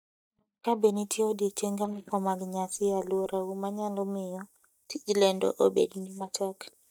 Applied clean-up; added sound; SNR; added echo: neural mask model DeepFilterNet 3.